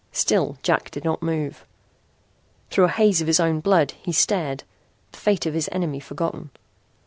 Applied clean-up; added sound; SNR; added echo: none; none; none; none.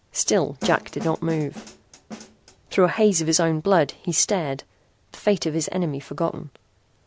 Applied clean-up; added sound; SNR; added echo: none; Snare drum; 13 dB; none.